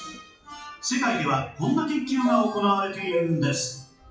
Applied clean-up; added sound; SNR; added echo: classical method WPE with log-MMSE.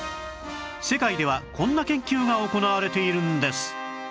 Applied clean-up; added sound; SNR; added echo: none; none; none; none.